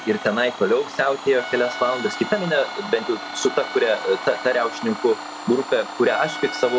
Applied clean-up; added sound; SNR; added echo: none; Trumpet + Domestic sounds, home sounds; 10 dB; none.